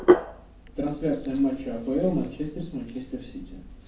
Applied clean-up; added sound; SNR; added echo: none; Hands; 0 dB; reverberation time 0.3 s.